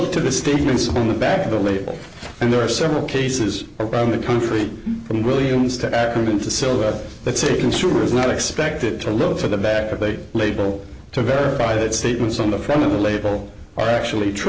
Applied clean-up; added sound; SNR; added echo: none; none; none; none.